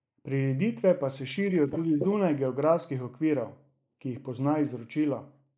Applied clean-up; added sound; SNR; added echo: neural mask model Resemble Enhance denoiser.